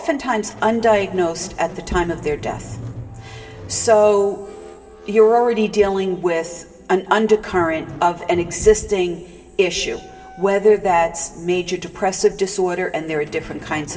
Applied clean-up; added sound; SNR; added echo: none; Squeak; 19 dB; reverberation time 2.1 s.